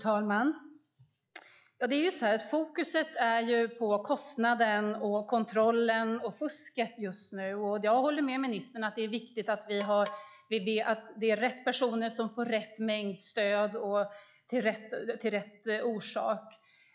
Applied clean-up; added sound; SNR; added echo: classical method log-MMSE.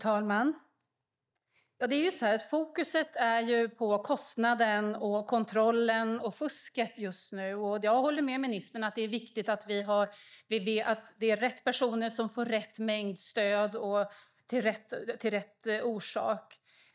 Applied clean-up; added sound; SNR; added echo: neural mask model DeepFilterNet 3.